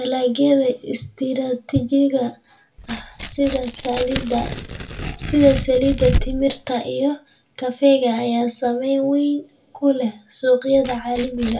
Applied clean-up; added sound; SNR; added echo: none; Tearing; 10 dB; reverberation time 0.2 s.